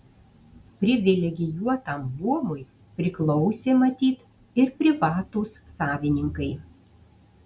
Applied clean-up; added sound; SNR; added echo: none; none; none; none.